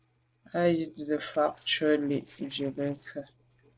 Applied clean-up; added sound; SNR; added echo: neural separator model SepFormer DNS4.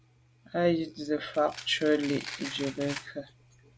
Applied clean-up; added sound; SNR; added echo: none; Domestic sounds, home sounds; 12 dB; none.